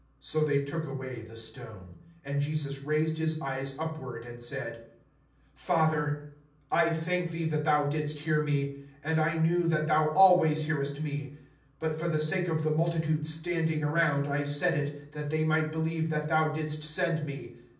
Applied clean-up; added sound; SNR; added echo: none; none; none; reverberation time 0.6 s.